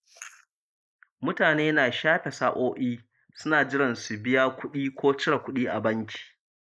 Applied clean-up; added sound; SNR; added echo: neural mask model Resemble Enhance denoiser.